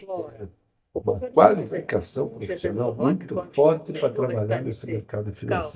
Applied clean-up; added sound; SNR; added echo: neural mask model DeepFilterNet 3.